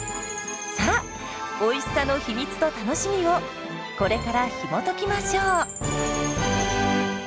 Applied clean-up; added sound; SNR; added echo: none; Chime; 15 dB; none.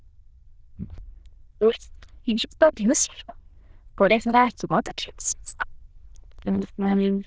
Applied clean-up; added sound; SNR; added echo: neural diffusion model UNIVERSE++.